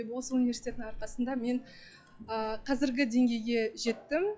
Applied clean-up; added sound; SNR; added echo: classical method log-MMSE.